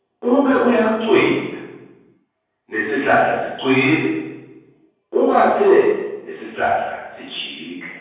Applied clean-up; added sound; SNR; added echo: none; none; none; reverberation time 1.3 s.